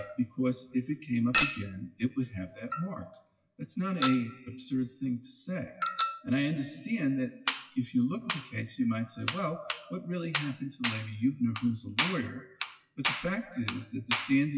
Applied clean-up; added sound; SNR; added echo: classical method WPE with log-MMSE.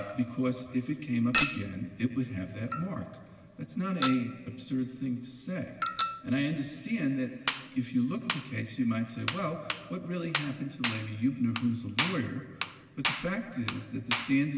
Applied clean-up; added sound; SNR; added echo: none; Chink, clink; 1 dB; reverberation time 2.3 s.